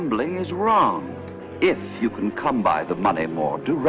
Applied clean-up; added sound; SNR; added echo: none; none; none; none.